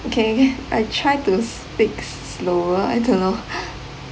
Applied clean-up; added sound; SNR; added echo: none; none; none; none.